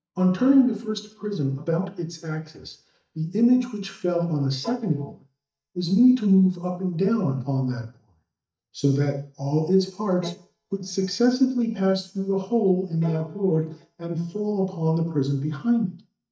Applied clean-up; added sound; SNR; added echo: neural mask model DeepFilterNet 3.